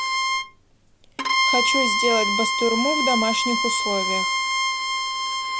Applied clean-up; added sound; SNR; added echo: none; Bowed string instrument; -4 dB; none.